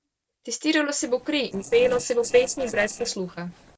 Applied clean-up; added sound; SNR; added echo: neural separator model SepFormer DNS4.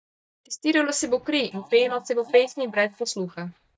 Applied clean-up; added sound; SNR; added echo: neural mask model DeepFilterNet 3.